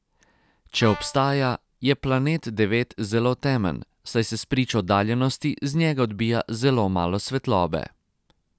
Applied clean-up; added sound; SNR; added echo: none; Brass instrument; 16 dB; none.